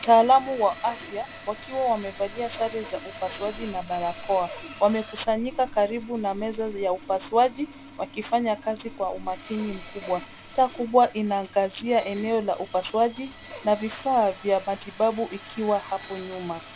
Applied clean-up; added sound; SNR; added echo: none; Sawing; 14 dB; none.